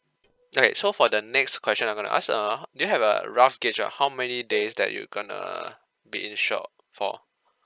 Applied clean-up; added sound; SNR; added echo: neural separator model SepFormer DNS4.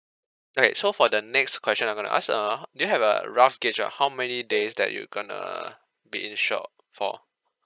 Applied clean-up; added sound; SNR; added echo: neural mask model DeepFilterNet 3.